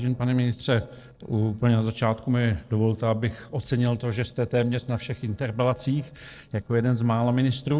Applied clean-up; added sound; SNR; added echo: neural separator model SepFormer DNS4.